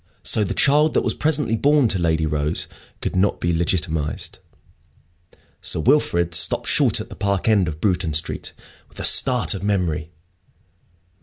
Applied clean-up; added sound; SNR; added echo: none; none; none; none.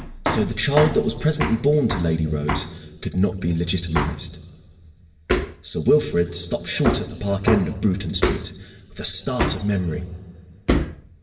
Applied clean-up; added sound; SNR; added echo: none; Hammer; 5 dB; reverberation time 2.0 s.